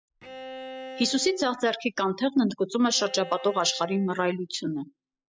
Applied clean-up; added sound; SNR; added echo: classical method spectral subtraction.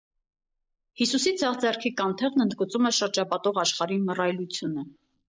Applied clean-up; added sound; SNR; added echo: neural mask model Resemble Enhance denoiser.